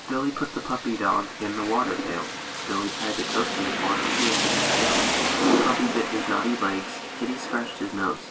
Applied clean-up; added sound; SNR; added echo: none; Rain; -1 dB; reverberation time 0.1 s.